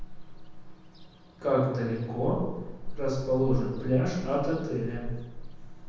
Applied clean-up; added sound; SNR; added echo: none; Ocean; 6 dB; reverberation time 1.1 s.